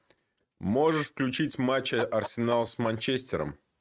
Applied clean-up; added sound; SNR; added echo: neural mask model RNNoise.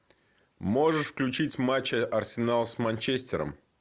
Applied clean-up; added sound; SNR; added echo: none; none; none; none.